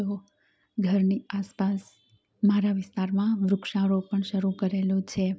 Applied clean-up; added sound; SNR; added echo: none; none; none; none.